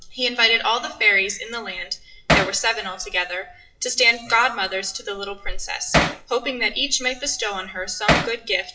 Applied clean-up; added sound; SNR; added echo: classical method WPE with log-MMSE.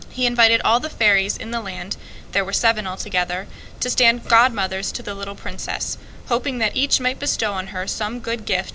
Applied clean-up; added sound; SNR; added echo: none; none; none; none.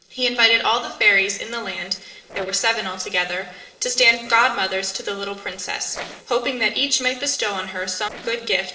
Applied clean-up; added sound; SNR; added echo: neural separator model SepFormer DNS4.